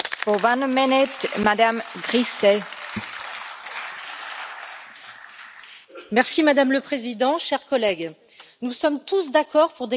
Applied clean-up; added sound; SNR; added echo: none; none; none; none.